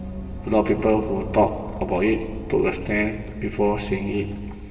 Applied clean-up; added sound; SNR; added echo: none; Gong; 14 dB; reverberation time 2.4 s.